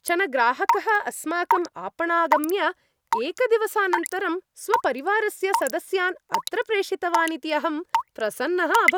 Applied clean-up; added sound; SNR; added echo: none; Raindrop / Drip / Water tap, faucet; 5 dB; none.